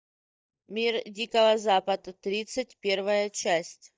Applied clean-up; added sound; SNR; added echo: neural mask model DeepFilterNet 3.